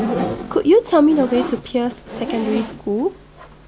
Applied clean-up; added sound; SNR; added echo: none; Zipper (clothing); 8 dB; none.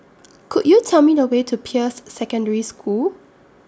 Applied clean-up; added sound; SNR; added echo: none; none; none; none.